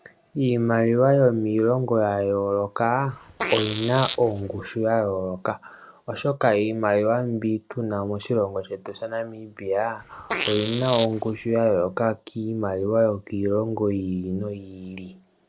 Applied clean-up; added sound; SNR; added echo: none; Fart; 8 dB; none.